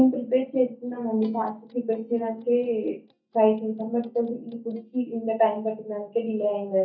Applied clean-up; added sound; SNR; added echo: neural mask model DeepFilterNet 3.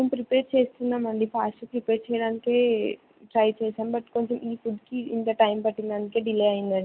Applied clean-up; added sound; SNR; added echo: none; none; none; none.